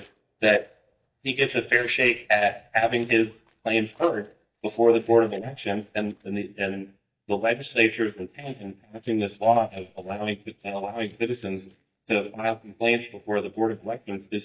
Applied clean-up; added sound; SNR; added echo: neural mask model DeepFilterNet 3.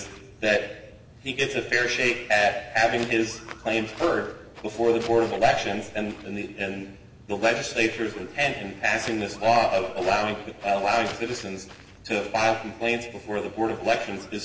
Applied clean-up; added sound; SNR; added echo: none; Walk, footsteps; 19 dB; reverberation time 1.0 s.